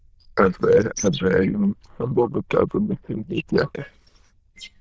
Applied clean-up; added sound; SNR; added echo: neural diffusion model UNIVERSE++.